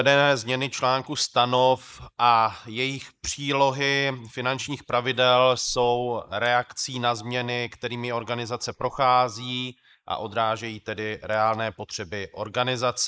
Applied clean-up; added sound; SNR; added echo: neural mask model Resemble Enhance denoiser.